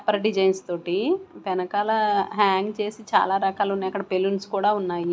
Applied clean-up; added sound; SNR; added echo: none; none; none; none.